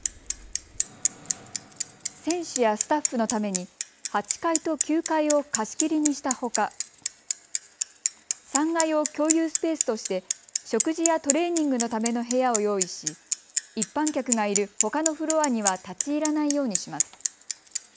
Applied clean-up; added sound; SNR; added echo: none; Bicycle; 4 dB; none.